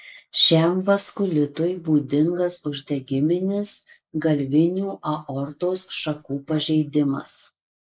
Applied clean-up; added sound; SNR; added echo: neural mask model Resemble Enhance denoiser.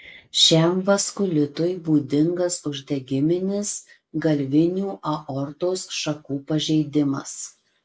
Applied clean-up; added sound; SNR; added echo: none; none; none; none.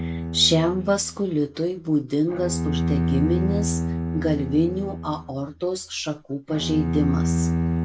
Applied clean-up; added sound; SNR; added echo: none; Bowed string instrument; 2 dB; none.